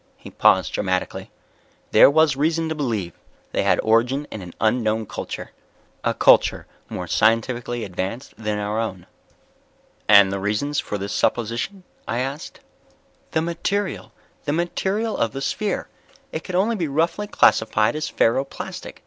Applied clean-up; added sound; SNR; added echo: none; none; none; none.